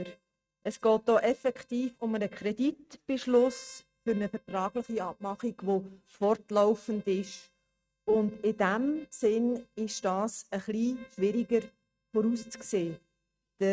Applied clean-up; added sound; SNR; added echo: neural mask model RNNoise.